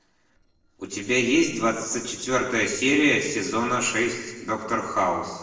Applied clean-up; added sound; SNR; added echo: neural separator model SepFormer DNS4.